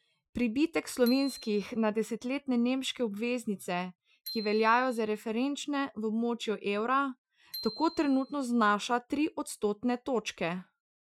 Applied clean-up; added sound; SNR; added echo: classical method Wiener filter.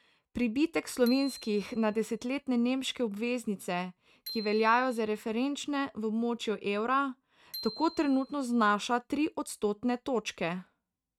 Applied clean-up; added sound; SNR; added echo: neural mask model RNNoise.